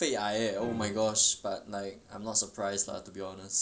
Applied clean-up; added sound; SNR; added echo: none; Musical instrument; 16 dB; none.